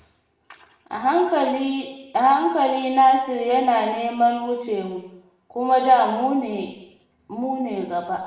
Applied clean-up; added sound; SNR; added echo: none; none; none; reverberation time 0.8 s.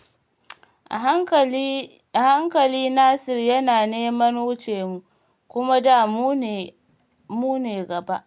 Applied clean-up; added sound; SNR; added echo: none; none; none; none.